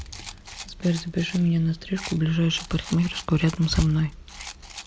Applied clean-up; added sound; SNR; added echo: none; Rattle; 17 dB; none.